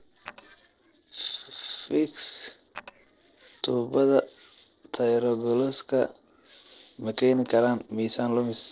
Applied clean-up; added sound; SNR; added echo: neural separator model SepFormer DNS4.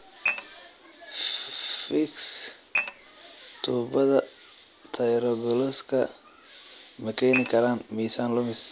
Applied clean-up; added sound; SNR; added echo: none; Dishes, pots, and pans / Glass; 1 dB; none.